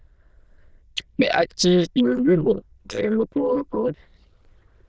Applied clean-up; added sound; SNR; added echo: neural diffusion model UNIVERSE++.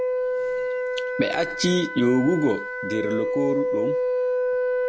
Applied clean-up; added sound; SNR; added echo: none; Wind instrument, woodwind instrument; 0 dB; none.